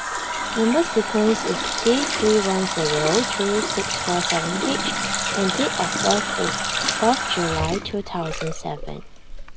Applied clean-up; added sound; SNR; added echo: none; Water tap, faucet; 2 dB; none.